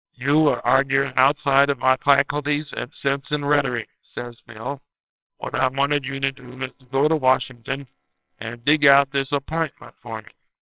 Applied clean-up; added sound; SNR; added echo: neural separator model SepFormer WHAMR!.